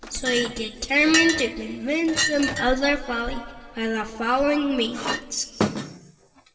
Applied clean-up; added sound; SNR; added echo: none; Chink, clink; 6 dB; reverberation time 2.2 s.